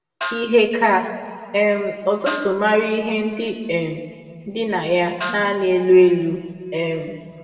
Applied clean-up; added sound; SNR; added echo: none; Snare drum; 14 dB; reverberation time 1.7 s.